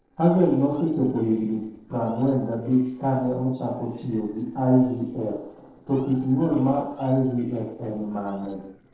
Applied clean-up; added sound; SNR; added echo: neural separator model SepFormer DNS4.